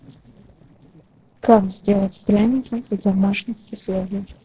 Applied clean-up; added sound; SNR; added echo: neural separator model SepFormer DNS4.